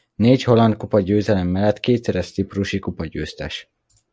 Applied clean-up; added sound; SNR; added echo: none; none; none; none.